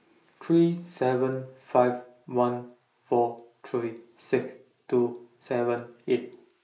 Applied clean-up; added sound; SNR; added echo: neural mask model Resemble Enhance denoiser.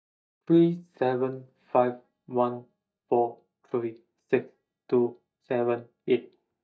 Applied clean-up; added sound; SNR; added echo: neural mask model DeepFilterNet 3.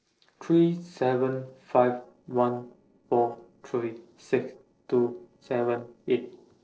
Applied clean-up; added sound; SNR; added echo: neural separator model SepFormer DNS4.